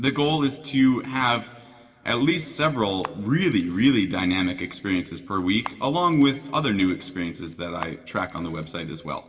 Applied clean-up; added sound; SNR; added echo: none; Camera; 19 dB; reverberation time 1.3 s.